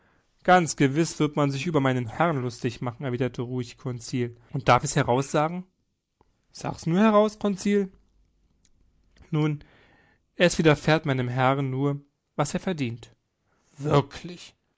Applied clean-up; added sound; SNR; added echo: neural mask model Resemble Enhance denoiser.